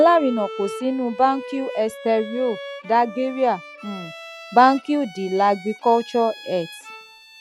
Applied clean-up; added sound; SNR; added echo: none; Bowed string instrument; 15 dB; none.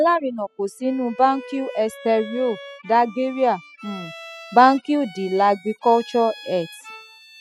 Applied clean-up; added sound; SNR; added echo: classical method spectral subtraction.